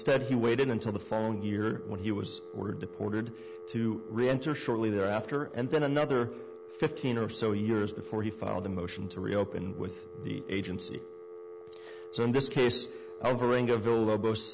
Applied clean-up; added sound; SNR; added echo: none; Telephone; 14 dB; none.